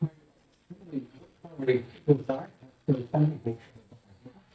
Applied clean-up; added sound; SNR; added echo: neural mask model DeepFilterNet 3.